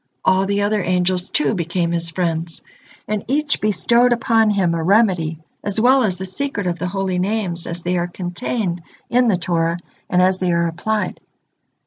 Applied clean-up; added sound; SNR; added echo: none; none; none; none.